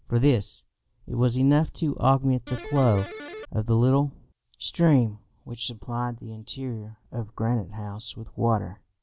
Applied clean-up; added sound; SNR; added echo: none; Electric guitar; 12 dB; none.